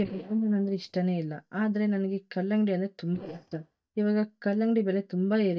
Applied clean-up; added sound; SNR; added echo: neural mask model DeepFilterNet 3.